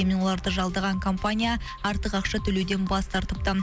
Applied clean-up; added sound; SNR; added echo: none; none; none; none.